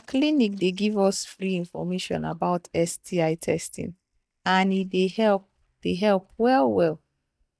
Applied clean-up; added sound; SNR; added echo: neural mask model DeepFilterNet 3.